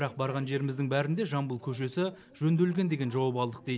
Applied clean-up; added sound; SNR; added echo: none; none; none; none.